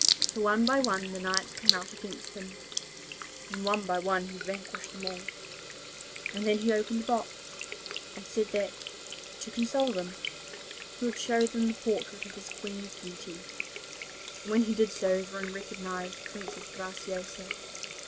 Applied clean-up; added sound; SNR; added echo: none; Sink (filling or washing) / Water tap, faucet; 4 dB; none.